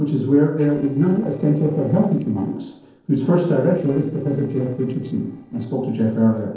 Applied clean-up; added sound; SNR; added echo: neural separator model SepFormer DNS4.